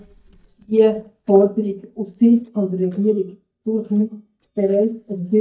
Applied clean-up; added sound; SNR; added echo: neural mask model DeepFilterNet 3.